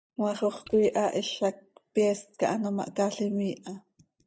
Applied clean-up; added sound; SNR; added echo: neural mask model DeepFilterNet 3.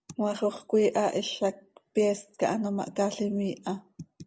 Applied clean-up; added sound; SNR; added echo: none; none; none; none.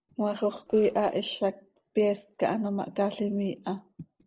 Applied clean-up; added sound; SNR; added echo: neural separator model SepFormer DNS4.